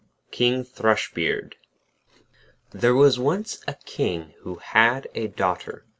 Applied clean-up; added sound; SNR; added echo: none; none; none; none.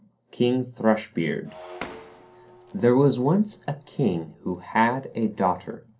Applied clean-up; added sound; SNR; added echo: none; Shatter; 20 dB; reverberation time 0.3 s.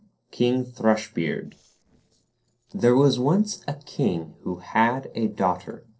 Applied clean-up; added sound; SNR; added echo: neural separator model SepFormer DNS4.